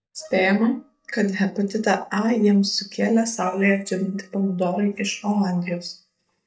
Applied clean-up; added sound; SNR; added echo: neural mask model DeepFilterNet 3.